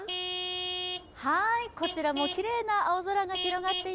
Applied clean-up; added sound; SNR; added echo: none; Vehicle horn, car horn, honking / Truck; 6 dB; none.